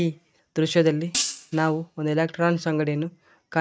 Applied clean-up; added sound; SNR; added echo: neural mask model RNNoise.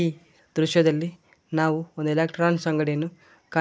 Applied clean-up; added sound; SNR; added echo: none; none; none; none.